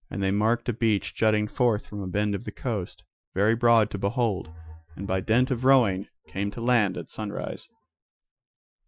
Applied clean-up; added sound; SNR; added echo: classical method Wiener filter.